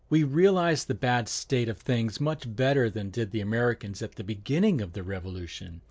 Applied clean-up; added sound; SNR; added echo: none; none; none; none.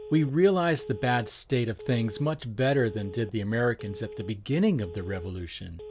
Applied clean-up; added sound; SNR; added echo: none; Telephone; 17 dB; none.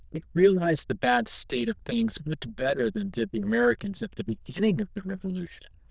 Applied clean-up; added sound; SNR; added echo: neural diffusion model UNIVERSE++.